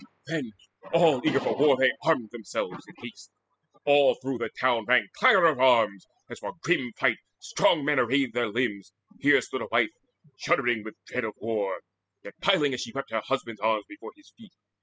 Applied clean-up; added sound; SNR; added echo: classical method spectral subtraction.